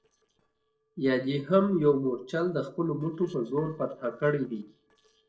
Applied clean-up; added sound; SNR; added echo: neural separator model SepFormer DNS4.